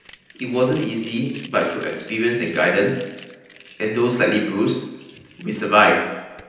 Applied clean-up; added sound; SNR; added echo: none; Crumpling, crinkling; 17 dB; reverberation time 0.9 s.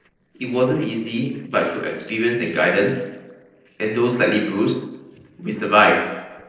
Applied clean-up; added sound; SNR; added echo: neural separator model SepFormer DNS4.